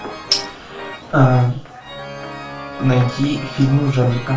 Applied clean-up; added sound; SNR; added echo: none; Organ; 14 dB; reverberation time 0.3 s.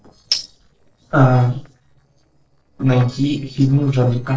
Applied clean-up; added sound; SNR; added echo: neural separator model SepFormer DNS4.